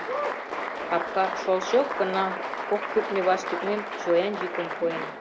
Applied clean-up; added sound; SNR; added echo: none; Applause; 4 dB; none.